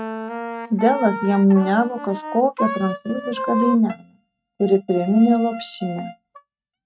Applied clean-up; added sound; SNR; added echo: neural mask model RNNoise.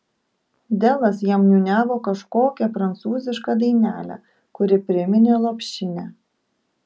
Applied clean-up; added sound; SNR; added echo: none; none; none; none.